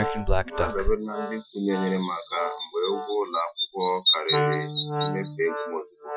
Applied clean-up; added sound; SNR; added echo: classical method Wiener filter.